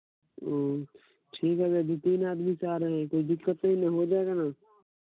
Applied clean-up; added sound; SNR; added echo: none; none; none; none.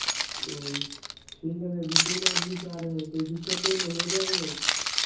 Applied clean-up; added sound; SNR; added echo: none; Keys jangling; -3 dB; reverberation time 0.6 s.